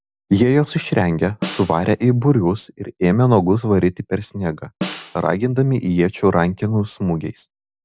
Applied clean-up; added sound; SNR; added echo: none; Snare drum; 14 dB; none.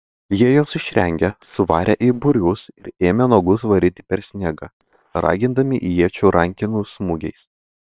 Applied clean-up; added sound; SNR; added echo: neural separator model SepFormer WHAM!.